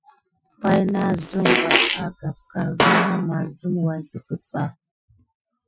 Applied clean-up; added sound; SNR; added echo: classical method Wiener filter.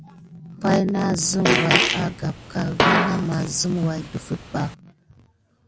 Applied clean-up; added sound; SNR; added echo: none; Fart; 0 dB; none.